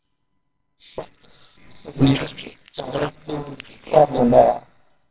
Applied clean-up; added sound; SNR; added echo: neural separator model SepFormer WHAMR!.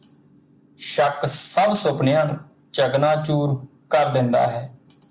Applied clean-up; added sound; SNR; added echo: none; none; none; none.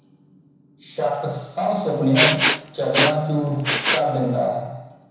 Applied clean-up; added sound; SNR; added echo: none; Respiratory sounds; 0 dB; reverberation time 1.0 s.